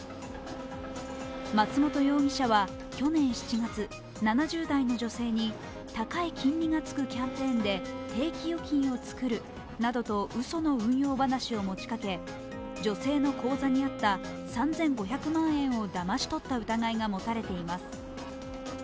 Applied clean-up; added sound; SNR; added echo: none; Wind instrument, woodwind instrument; 13 dB; none.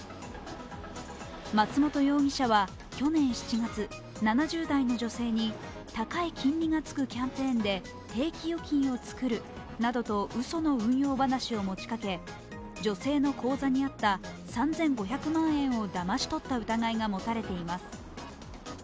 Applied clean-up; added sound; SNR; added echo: none; none; none; none.